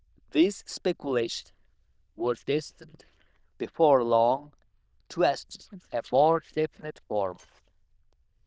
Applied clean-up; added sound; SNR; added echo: neural diffusion model UNIVERSE++.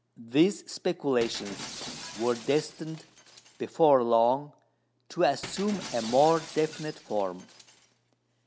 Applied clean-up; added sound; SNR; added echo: none; Shatter; 16 dB; none.